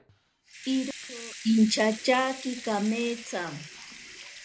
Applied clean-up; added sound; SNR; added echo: none; Sink (filling or washing) / Water tap, faucet / Liquid; 15 dB; none.